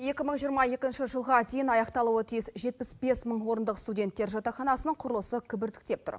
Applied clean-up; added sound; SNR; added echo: none; none; none; none.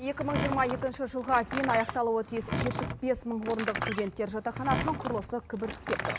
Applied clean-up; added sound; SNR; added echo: none; Door; 4 dB; none.